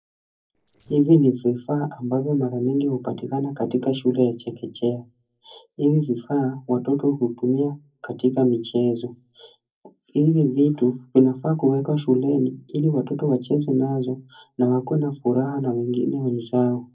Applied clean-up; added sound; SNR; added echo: neural separator model SepFormer DNS4.